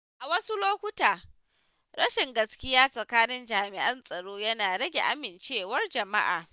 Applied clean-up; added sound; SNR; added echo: none; none; none; none.